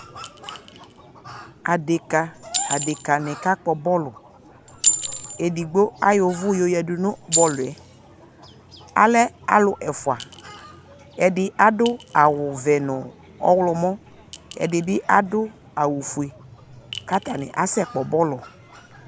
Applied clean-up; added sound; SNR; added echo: none; Chink, clink; 10 dB; none.